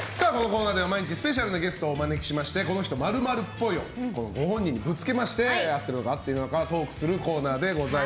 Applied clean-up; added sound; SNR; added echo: none; none; none; none.